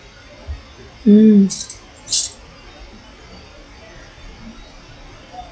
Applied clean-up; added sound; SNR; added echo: classical method log-MMSE.